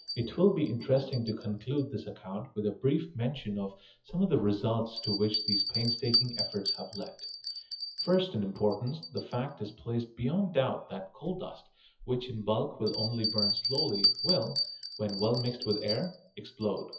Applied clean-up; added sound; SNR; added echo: classical method WPE with log-MMSE.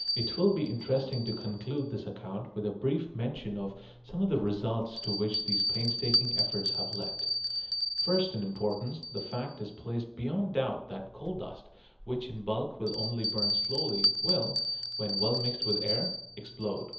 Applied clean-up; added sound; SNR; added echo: none; Bell; 2 dB; reverberation time 0.7 s.